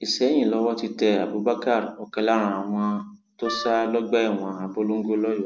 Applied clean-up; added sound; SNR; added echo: none; Wind instrument, woodwind instrument; 10 dB; none.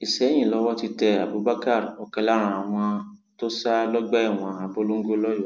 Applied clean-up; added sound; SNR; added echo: none; none; none; none.